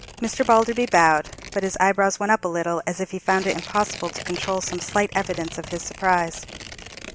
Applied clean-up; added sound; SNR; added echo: none; Tearing; 15 dB; none.